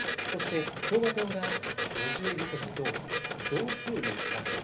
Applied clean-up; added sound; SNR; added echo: none; Printer; -2 dB; reverberation time 0.3 s.